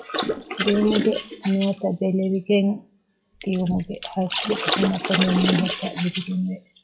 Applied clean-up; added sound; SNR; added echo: classical method WPE with log-MMSE.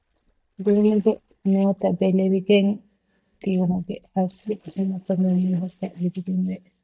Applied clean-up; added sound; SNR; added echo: neural mask model DeepFilterNet 3.